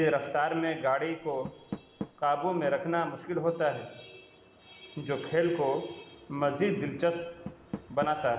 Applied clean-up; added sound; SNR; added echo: none; Door; 17 dB; none.